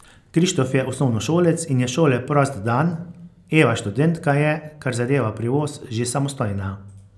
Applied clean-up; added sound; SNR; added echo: none; none; none; none.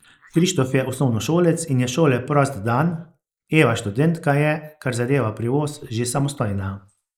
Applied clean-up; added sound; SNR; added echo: neural mask model Resemble Enhance denoiser.